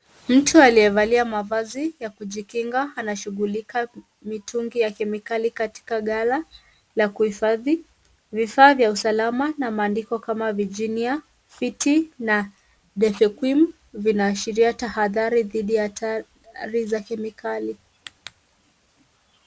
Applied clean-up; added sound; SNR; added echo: none; none; none; none.